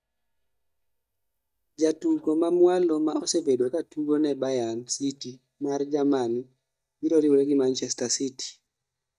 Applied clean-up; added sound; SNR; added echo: neural mask model DeepFilterNet 3.